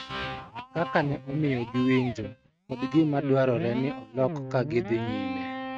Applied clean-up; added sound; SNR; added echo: neural mask model RNNoise.